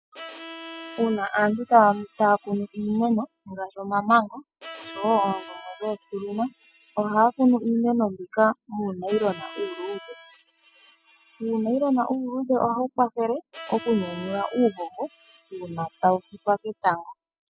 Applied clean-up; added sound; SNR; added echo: classical method spectral subtraction.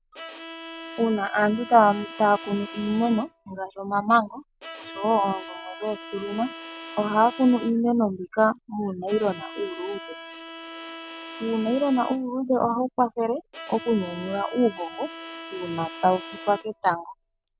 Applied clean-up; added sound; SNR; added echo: none; Bowed string instrument; 15 dB; none.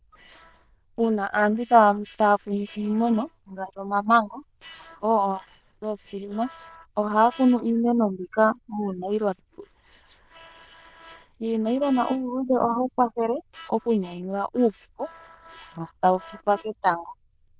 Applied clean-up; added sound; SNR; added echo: neural diffusion model UNIVERSE++.